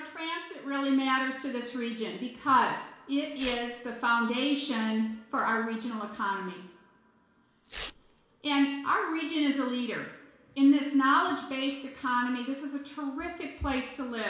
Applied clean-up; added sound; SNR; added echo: none; Tearing; 14 dB; reverberation time 0.7 s.